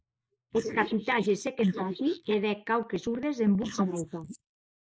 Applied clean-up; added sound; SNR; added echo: neural mask model Resemble Enhance denoiser.